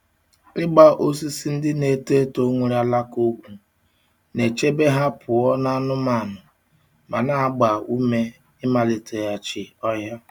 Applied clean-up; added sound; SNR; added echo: none; none; none; none.